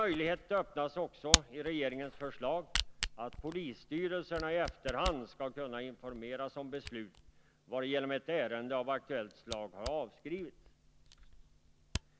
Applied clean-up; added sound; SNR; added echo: none; Camera; 4 dB; none.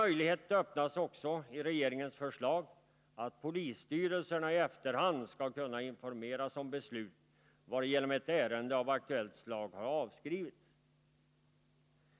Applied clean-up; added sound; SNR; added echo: none; none; none; none.